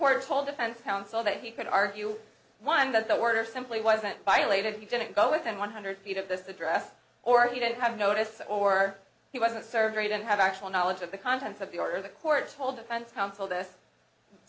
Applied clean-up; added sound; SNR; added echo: none; none; none; none.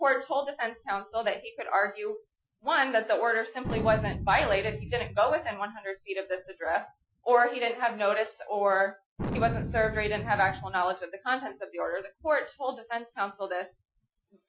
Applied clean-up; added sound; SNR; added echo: classical method Wiener filter.